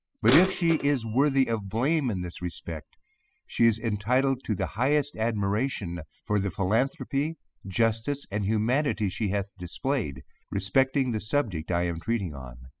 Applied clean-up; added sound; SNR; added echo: classical method spectral subtraction.